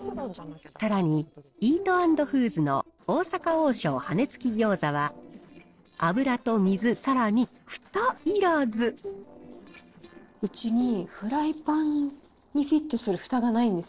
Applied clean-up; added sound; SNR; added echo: neural separator model SepFormer DNS4.